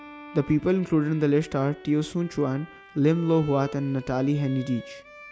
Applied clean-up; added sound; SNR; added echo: none; Bowed string instrument; 19 dB; none.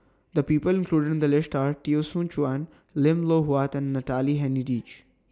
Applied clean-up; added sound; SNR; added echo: none; none; none; none.